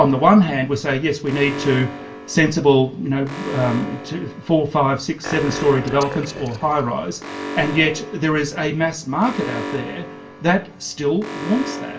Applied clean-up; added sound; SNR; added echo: none; Alarm; 12 dB; reverberation time 0.2 s.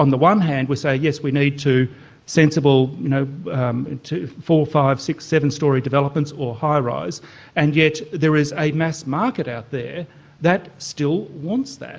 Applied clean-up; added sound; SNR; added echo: none; none; none; none.